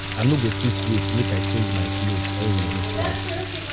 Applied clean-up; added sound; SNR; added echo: none; Bowed string instrument + Frying (food); -1 dB; none.